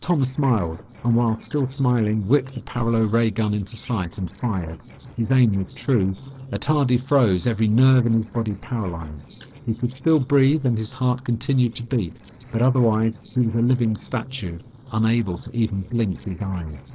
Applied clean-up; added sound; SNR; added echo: neural separator model SepFormer DNS4.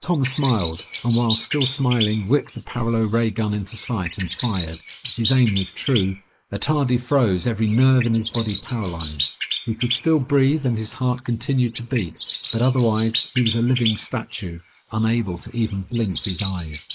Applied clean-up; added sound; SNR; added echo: neural mask model Resemble Enhance denoiser.